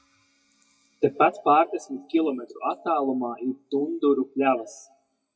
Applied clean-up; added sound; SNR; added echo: classical method WPE with log-MMSE.